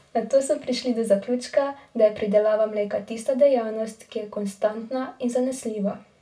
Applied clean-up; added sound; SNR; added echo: none; none; none; reverberation time 0.2 s.